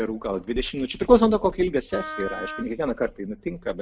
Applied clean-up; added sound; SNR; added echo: none; Wind instrument, woodwind instrument; 11 dB; none.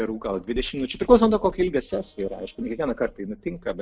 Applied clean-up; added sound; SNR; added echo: neural separator model SepFormer DNS4.